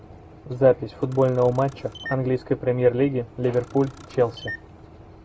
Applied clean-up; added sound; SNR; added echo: none; Camera; 18 dB; none.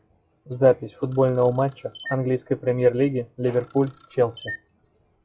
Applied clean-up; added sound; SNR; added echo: classical method log-MMSE.